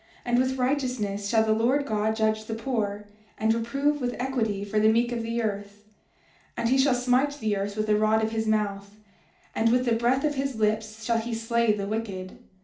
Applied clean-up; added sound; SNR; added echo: none; none; none; reverberation time 0.4 s.